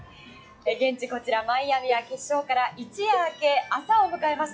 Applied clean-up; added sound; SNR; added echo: classical method log-MMSE.